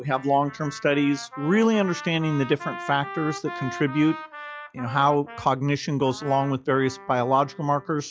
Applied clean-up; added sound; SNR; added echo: classical method log-MMSE.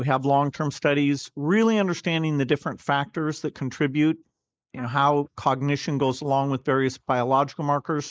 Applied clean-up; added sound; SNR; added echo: neural mask model Resemble Enhance denoiser.